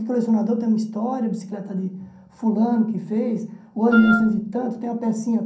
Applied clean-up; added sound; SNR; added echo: none; Wind instrument, woodwind instrument; 4 dB; reverberation time 0.6 s.